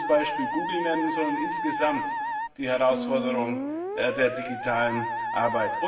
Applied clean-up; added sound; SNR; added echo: none; Musical instrument; 3 dB; reverberation time 1.1 s.